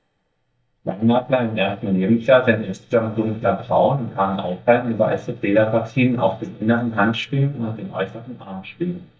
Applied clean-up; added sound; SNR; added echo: neural mask model DeepFilterNet 3.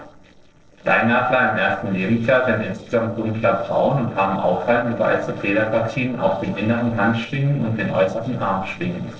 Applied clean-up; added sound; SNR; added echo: neural separator model SepFormer DNS4.